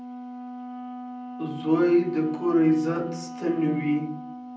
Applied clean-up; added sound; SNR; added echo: none; Wind instrument, woodwind instrument; 12 dB; reverberation time 0.6 s.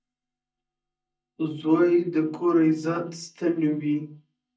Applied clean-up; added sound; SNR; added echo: neural mask model DeepFilterNet 3.